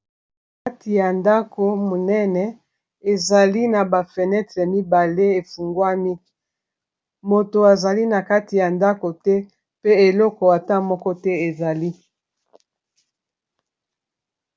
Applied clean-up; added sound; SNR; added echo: none; none; none; none.